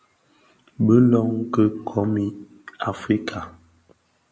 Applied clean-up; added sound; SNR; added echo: none; none; none; none.